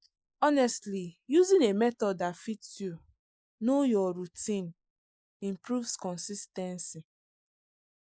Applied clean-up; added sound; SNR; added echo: neural mask model Resemble Enhance denoiser.